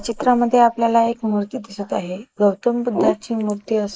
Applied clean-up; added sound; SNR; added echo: neural mask model Resemble Enhance denoiser.